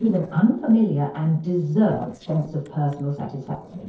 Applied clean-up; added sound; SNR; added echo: neural separator model SepFormer DNS4.